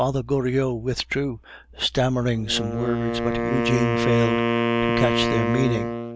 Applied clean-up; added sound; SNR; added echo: none; Wind instrument, woodwind instrument; 1 dB; none.